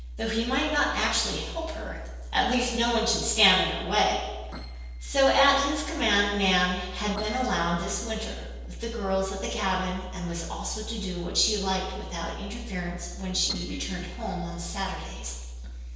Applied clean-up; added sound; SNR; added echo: neural separator model SepFormer DNS4.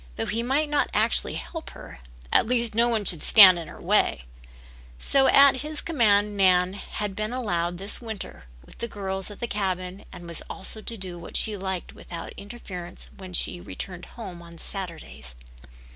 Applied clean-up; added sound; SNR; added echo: none; none; none; none.